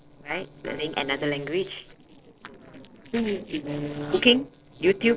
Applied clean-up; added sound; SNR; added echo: neural separator model SepFormer DNS4.